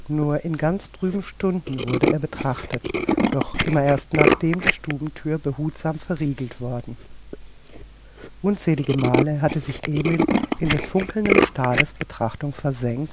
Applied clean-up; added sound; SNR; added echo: none; Tools; 1 dB; none.